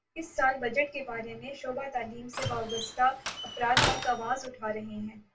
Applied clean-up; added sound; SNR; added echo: none; Slam; 1 dB; reverberation time 0.2 s.